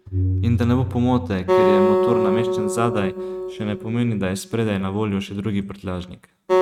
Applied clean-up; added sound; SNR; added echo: neural mask model RNNoise.